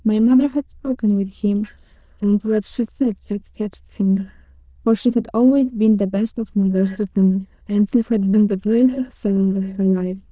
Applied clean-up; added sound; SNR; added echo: neural diffusion model UNIVERSE++.